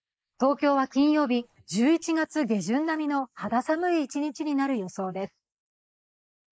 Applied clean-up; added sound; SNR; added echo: neural mask model Resemble Enhance denoiser.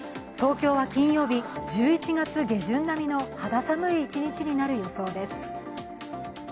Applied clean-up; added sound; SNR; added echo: none; Scratching (performance technique); 18 dB; none.